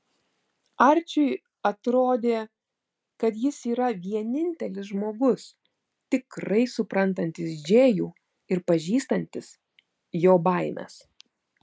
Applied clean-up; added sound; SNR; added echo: none; none; none; none.